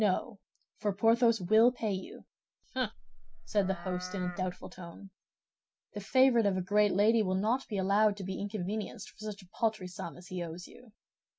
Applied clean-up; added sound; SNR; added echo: none; Livestock, farm animals, working animals; 12 dB; none.